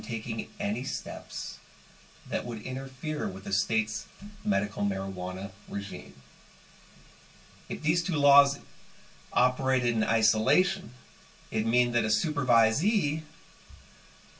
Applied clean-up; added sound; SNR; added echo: none; none; none; reverberation time 0.2 s.